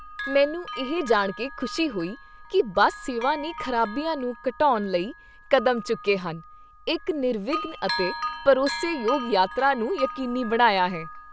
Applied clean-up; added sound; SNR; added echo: none; Bell; 12 dB; none.